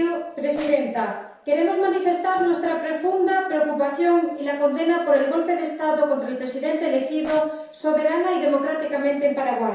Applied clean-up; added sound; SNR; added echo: neural separator model SepFormer DNS4.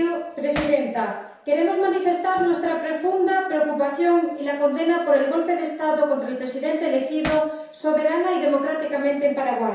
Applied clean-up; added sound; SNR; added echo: none; Hammer; 9 dB; reverberation time 0.7 s.